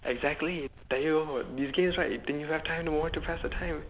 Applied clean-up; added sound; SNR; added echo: none; Wind; 12 dB; none.